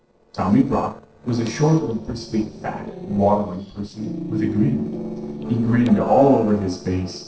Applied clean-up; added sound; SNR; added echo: neural separator model SepFormer DNS4.